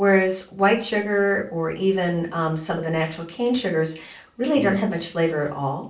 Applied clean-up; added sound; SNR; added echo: none; Brass instrument; 14 dB; reverberation time 0.3 s.